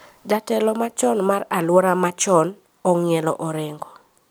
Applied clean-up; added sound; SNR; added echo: none; none; none; none.